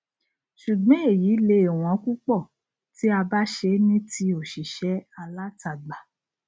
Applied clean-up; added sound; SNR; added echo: none; none; none; none.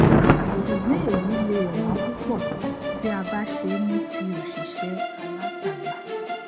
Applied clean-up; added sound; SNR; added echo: none; Musical instrument + Thunder; -5 dB; none.